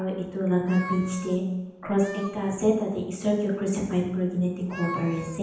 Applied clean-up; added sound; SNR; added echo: none; Meow; 15 dB; reverberation time 0.9 s.